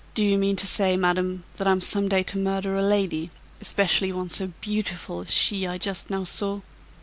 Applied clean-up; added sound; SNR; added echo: none; none; none; none.